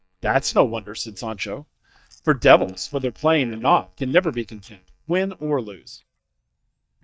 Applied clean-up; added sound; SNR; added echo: neural mask model DeepFilterNet 3.